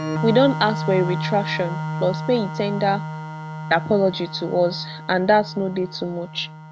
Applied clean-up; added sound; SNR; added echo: none; Organ; 7 dB; none.